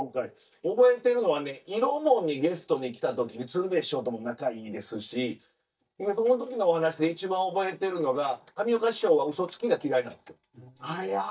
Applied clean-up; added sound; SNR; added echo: neural mask model DeepFilterNet 3.